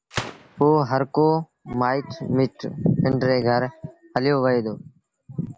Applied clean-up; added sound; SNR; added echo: none; Gunshot, gunfire; 18 dB; none.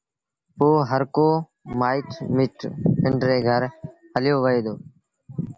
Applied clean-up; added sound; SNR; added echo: none; none; none; none.